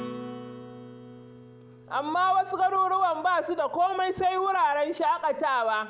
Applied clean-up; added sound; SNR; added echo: none; Acoustic guitar; 18 dB; none.